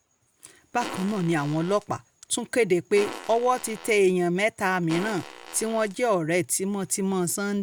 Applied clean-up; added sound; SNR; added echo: none; Fart; 14 dB; none.